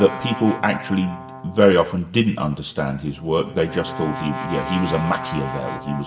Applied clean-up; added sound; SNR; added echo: none; Brass instrument; 11 dB; reverberation time 0.7 s.